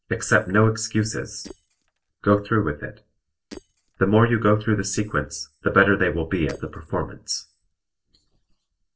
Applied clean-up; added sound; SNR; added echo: neural separator model SepFormer DNS4.